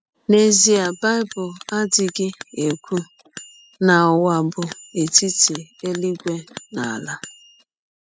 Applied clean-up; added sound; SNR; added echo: classical method spectral subtraction.